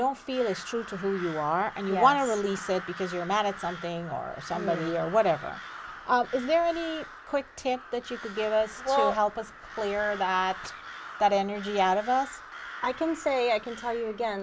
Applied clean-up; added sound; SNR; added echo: none; Crow; 14 dB; none.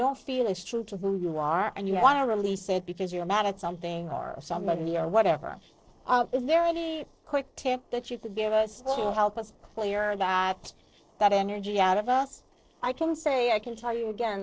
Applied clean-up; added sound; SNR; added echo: neural separator model SepFormer DNS4.